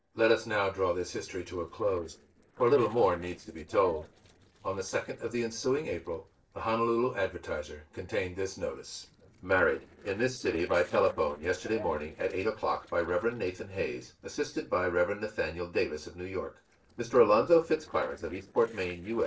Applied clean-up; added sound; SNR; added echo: neural separator model SepFormer DNS4.